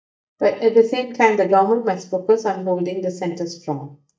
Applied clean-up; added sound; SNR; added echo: neural mask model DeepFilterNet 3.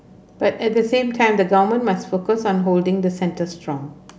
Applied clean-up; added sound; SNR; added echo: none; none; none; none.